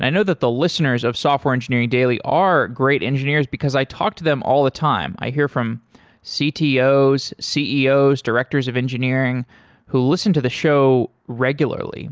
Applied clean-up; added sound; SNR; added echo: none; none; none; none.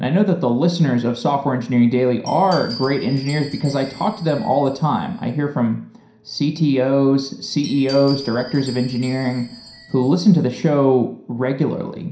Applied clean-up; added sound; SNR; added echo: none; Glass; 19 dB; reverberation time 0.5 s.